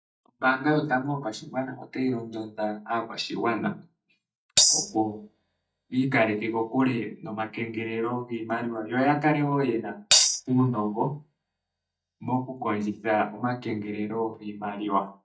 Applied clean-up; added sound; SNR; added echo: neural mask model DeepFilterNet 3.